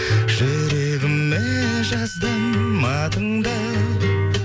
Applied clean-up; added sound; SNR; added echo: none; Wind instrument, woodwind instrument; 17 dB; none.